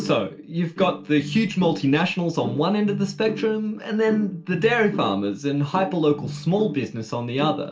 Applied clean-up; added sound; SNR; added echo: none; none; none; reverberation time 0.2 s.